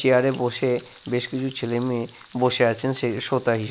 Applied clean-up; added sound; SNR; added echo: neural mask model Resemble Enhance denoiser.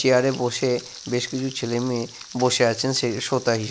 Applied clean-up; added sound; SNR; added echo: none; Frying (food); 17 dB; none.